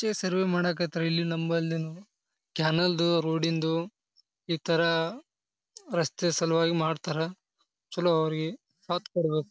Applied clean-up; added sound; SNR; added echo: none; none; none; none.